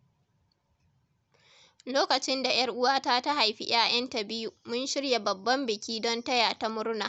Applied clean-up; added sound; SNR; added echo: none; none; none; none.